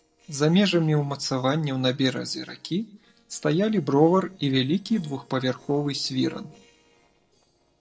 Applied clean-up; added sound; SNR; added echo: neural separator model SepFormer DNS4.